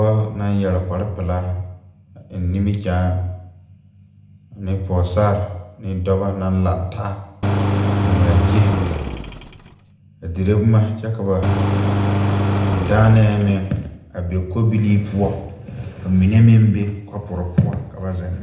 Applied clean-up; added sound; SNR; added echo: none; Engine; 0 dB; reverberation time 0.8 s.